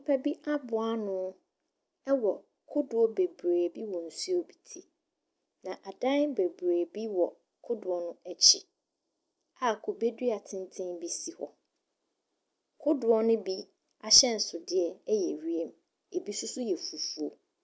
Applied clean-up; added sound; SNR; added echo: none; none; none; none.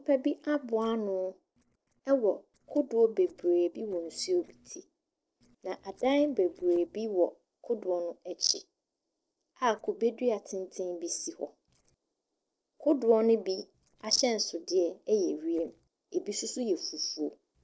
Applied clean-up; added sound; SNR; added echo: neural separator model SepFormer DNS4.